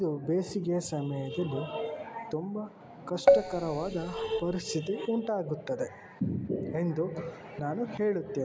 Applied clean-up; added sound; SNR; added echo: none; Keyboard (musical); -5 dB; none.